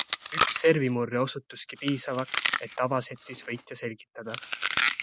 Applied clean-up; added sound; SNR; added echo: none; Chewing, mastication; 1 dB; none.